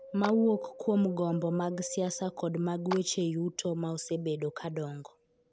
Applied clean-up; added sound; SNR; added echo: none; Wind + Clapping; 13 dB; none.